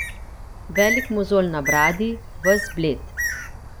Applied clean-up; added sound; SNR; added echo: none; Bird; 4 dB; none.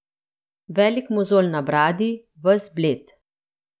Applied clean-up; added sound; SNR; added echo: none; none; none; none.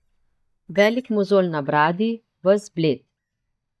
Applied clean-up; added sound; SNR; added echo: neural mask model DeepFilterNet 3.